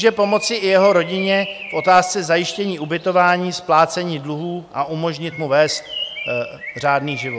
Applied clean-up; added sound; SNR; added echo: none; Bird; 15 dB; none.